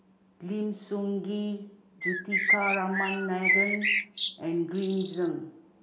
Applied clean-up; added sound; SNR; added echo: none; Bird; -3 dB; none.